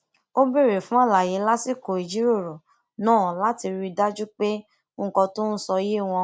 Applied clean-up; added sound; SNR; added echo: none; none; none; none.